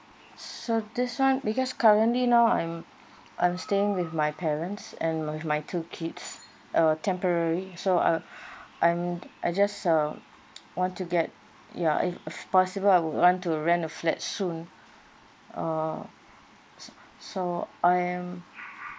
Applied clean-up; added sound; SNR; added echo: none; none; none; none.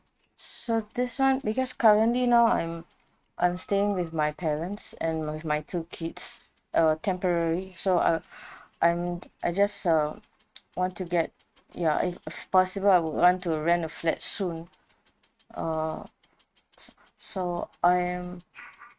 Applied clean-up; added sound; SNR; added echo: neural mask model RNNoise.